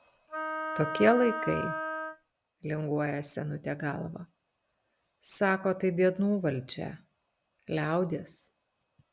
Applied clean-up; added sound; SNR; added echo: none; Wind instrument, woodwind instrument; 3 dB; none.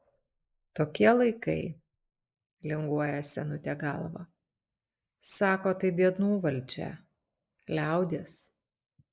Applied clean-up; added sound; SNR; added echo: neural mask model Resemble Enhance denoiser.